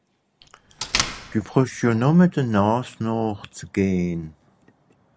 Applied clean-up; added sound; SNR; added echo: none; Door; 7 dB; none.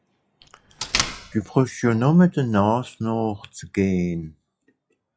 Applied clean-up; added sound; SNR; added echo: classical method log-MMSE.